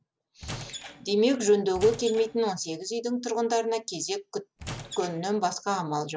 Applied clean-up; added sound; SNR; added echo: none; Squeak / Wood; 14 dB; none.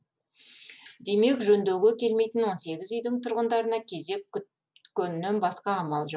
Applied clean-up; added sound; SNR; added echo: none; none; none; none.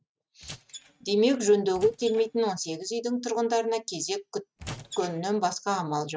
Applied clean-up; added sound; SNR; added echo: neural mask model RNNoise.